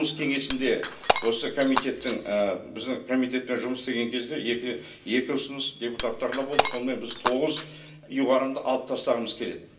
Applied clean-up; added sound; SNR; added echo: none; Shatter; 3 dB; reverberation time 0.3 s.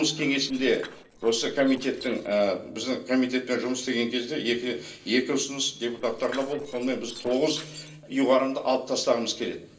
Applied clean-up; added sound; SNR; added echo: neural separator model SepFormer DNS4.